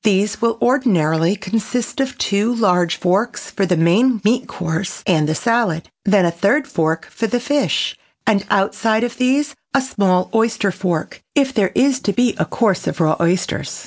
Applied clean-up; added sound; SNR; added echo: none; none; none; none.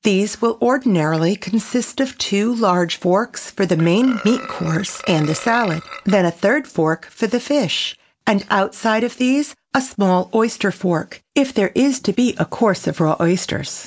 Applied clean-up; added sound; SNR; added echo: none; Burping, eructation; 15 dB; none.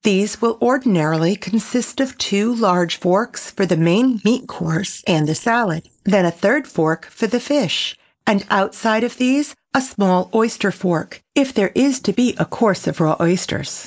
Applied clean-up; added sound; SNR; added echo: neural mask model Resemble Enhance denoiser.